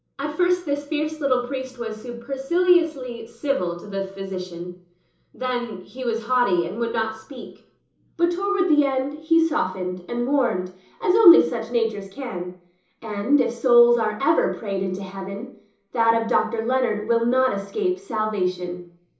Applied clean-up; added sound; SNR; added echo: none; none; none; reverberation time 1.2 s.